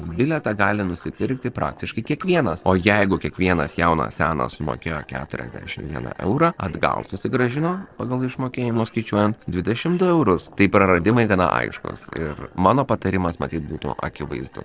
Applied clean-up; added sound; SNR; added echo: neural separator model SepFormer DNS4.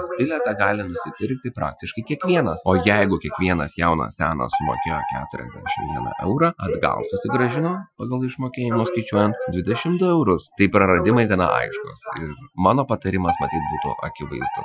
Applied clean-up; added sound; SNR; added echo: classical method Wiener filter.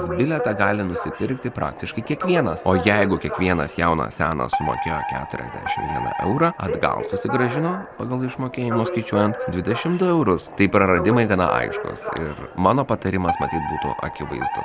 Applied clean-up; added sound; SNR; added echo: none; Alarm; 7 dB; none.